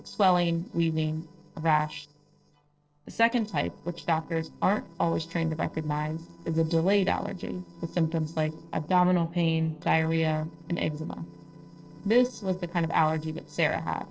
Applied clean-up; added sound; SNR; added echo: neural separator model SepFormer DNS4.